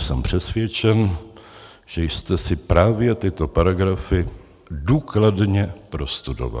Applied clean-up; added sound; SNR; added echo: none; none; none; none.